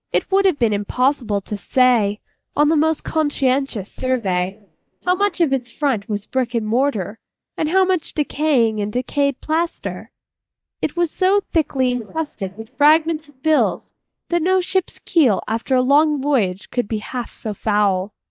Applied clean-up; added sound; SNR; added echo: neural mask model DeepFilterNet 3.